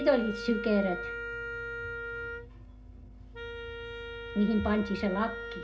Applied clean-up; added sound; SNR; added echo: none; Wind instrument, woodwind instrument; 8 dB; reverberation time 0.2 s.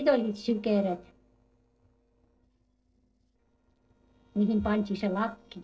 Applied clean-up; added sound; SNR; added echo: neural separator model SepFormer DNS4.